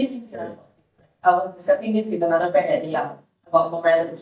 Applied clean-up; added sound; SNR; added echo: neural mask model DeepFilterNet 3.